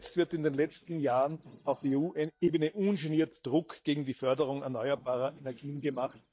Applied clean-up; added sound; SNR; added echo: neural mask model DeepFilterNet 3.